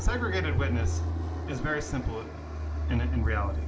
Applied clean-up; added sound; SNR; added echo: none; Fixed-wing aircraft, airplane; -1 dB; none.